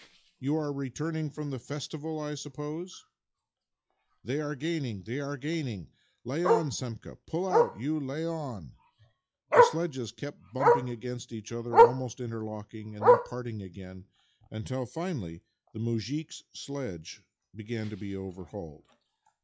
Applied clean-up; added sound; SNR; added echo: classical method log-MMSE.